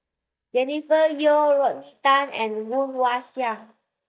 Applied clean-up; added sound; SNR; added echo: neural mask model DeepFilterNet 3.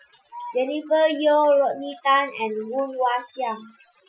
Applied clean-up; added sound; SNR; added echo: classical method Wiener filter.